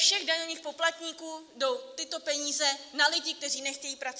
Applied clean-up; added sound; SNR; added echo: none; none; none; none.